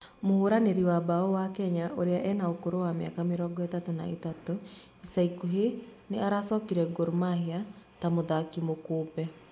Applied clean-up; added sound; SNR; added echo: none; none; none; none.